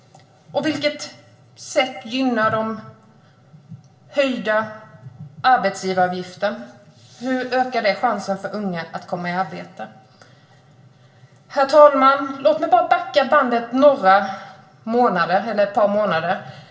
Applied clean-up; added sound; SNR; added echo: none; none; none; reverberation time 0.4 s.